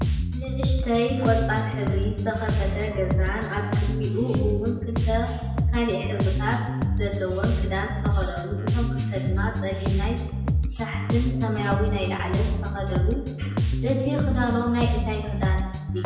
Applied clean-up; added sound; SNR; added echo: none; Bass guitar; -4 dB; reverberation time 0.9 s.